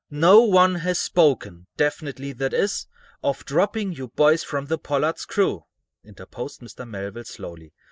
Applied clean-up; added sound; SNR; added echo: neural mask model Resemble Enhance denoiser.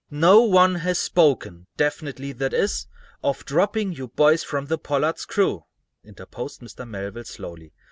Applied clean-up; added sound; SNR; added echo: none; none; none; none.